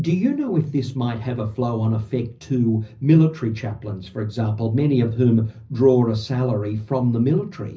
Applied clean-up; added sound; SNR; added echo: none; none; none; reverberation time 0.4 s.